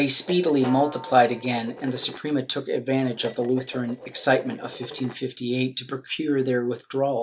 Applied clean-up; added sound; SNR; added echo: none; Dishes, pots, and pans + Snare drum; 16 dB; none.